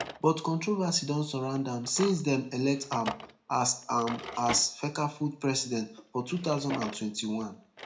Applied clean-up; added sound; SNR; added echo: none; Drawer open or close; 13 dB; reverberation time 0.4 s.